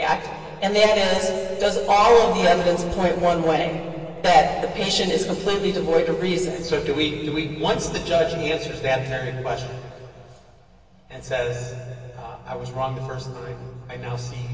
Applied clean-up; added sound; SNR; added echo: none; none; none; reverberation time 2.6 s.